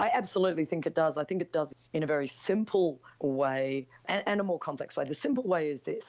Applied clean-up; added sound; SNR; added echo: none; none; none; none.